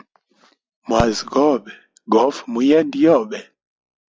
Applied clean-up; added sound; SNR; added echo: classical method log-MMSE.